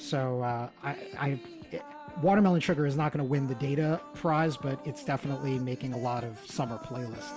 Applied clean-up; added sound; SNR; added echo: none; none; none; none.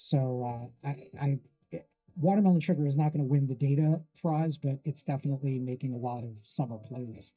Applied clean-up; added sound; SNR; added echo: neural mask model DeepFilterNet 3.